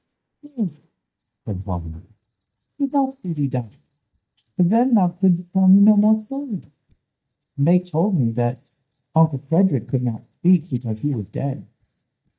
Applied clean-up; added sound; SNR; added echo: neural mask model DeepFilterNet 3.